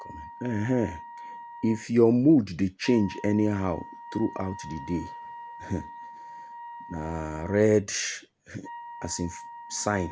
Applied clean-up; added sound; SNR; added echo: none; Wind instrument, woodwind instrument; 15 dB; none.